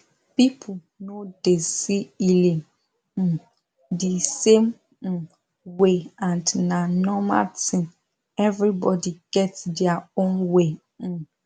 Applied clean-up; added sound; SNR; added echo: none; none; none; none.